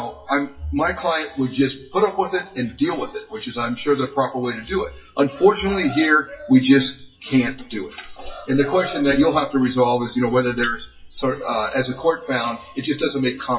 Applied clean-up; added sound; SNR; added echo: classical method WPE with log-MMSE.